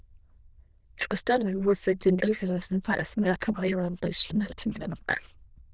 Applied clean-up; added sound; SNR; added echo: neural diffusion model UNIVERSE++.